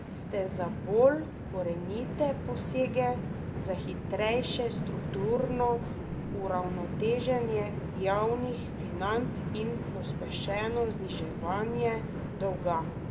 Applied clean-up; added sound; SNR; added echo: none; Train; 4 dB; reverberation time 0.4 s.